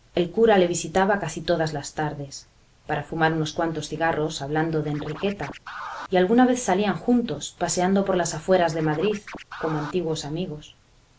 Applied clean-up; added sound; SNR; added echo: none; Scratching (performance technique); 14 dB; none.